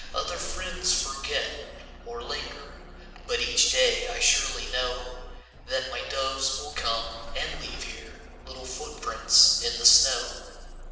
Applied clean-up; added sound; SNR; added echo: none; Engine starting / Bus; 13 dB; reverberation time 1.2 s.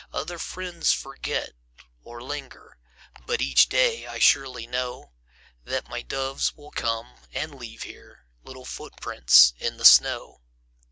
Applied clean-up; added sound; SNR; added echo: none; none; none; none.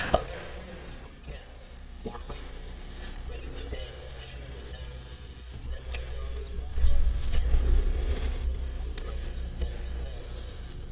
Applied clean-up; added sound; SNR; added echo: neural mask model DeepFilterNet 3.